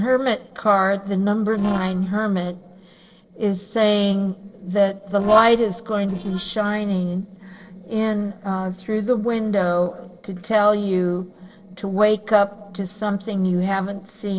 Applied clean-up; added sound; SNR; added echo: neural separator model SepFormer DNS4.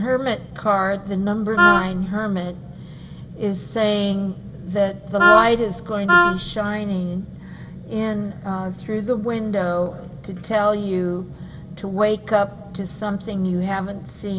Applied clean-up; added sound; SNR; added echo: none; Wind instrument, woodwind instrument; -4 dB; reverberation time 2.4 s.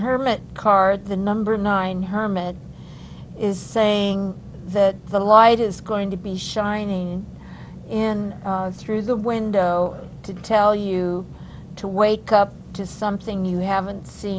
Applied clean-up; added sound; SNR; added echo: none; none; none; none.